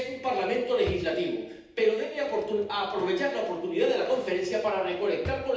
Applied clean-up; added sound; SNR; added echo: none; Drawer open or close; 18 dB; reverberation time 0.8 s.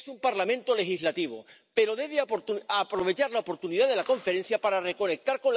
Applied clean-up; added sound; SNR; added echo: none; none; none; none.